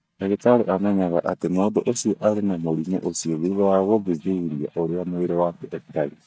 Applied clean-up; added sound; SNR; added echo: neural mask model DeepFilterNet 3.